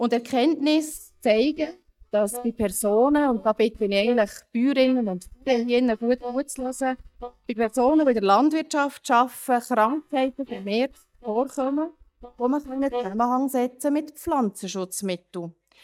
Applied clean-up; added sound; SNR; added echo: neural mask model DeepFilterNet 3.